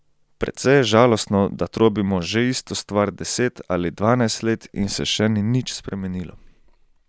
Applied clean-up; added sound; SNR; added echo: none; none; none; none.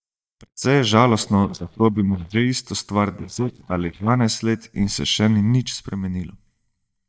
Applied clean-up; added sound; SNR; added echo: neural mask model DeepFilterNet 3.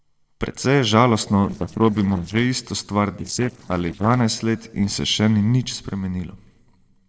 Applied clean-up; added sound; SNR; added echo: neural separator model SepFormer DNS4.